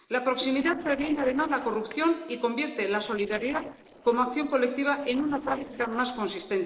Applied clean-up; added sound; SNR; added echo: neural separator model SepFormer DNS4.